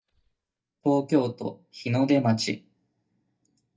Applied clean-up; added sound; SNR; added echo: neural mask model DeepFilterNet 3.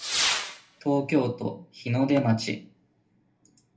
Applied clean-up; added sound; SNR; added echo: none; Whoosh, swoosh, swish / Fireworks; 6 dB; reverberation time 0.3 s.